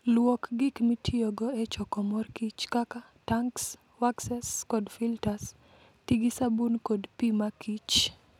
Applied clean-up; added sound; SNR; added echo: none; none; none; none.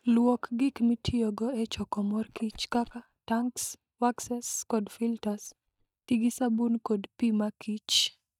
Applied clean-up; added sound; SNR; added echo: neural mask model DeepFilterNet 3.